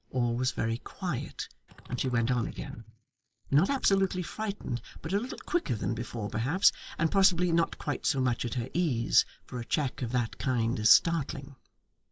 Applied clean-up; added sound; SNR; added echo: neural mask model Resemble Enhance denoiser.